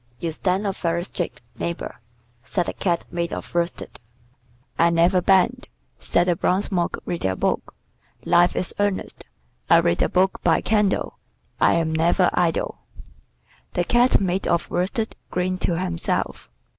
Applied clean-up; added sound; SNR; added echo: none; none; none; none.